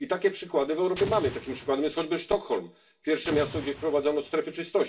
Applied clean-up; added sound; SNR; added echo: none; Explosion; 12 dB; reverberation time 0.2 s.